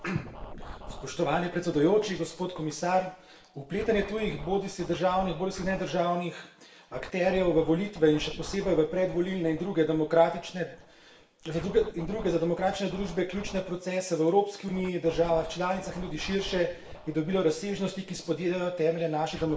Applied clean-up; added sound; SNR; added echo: none; Scratching (performance technique); 15 dB; reverberation time 0.6 s.